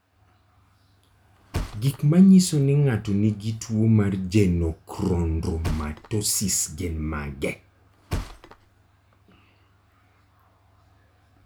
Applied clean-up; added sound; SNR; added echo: none; Thump, thud; 14 dB; none.